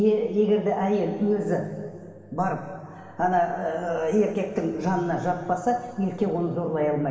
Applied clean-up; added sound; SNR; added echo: none; none; none; reverberation time 2.1 s.